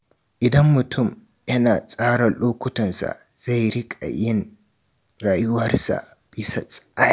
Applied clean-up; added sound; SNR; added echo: none; none; none; none.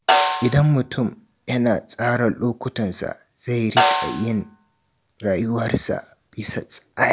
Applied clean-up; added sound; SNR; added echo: none; Snare drum; 2 dB; none.